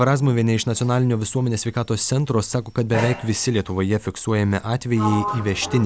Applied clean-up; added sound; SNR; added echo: none; Sliding door; 13 dB; none.